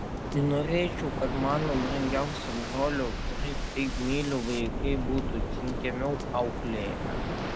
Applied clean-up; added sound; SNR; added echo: none; Waves, surf; 1 dB; none.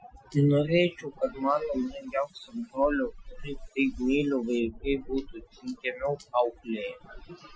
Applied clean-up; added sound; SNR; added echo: classical method Wiener filter.